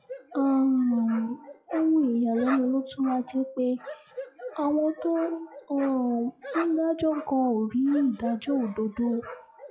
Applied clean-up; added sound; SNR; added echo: classical method log-MMSE.